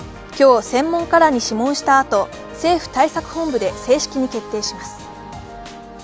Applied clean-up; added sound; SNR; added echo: none; none; none; none.